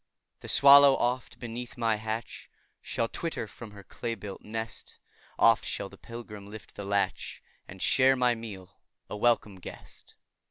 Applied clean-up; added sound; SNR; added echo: none; none; none; none.